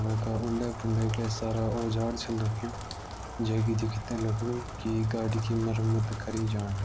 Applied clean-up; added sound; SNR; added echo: none; Rain; 9 dB; none.